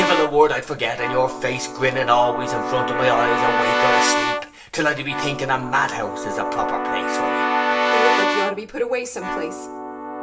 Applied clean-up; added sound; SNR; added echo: none; Keyboard (musical) / Brass instrument; 0 dB; reverberation time 0.6 s.